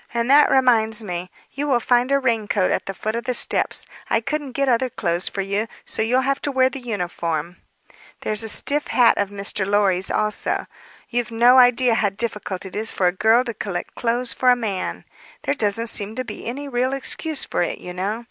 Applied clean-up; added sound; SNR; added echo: none; none; none; none.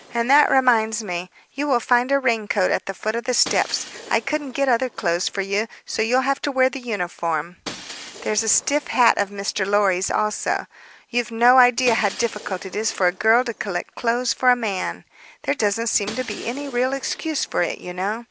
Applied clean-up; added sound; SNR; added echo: none; Shatter; 20 dB; none.